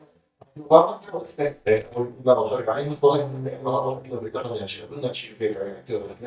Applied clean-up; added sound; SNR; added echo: neural mask model DeepFilterNet 3.